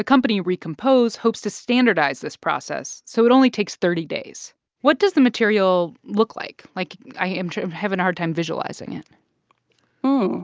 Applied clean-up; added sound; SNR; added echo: none; none; none; none.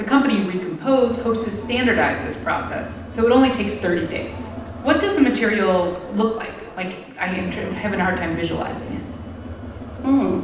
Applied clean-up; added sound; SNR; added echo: none; Crowd; 12 dB; reverberation time 0.9 s.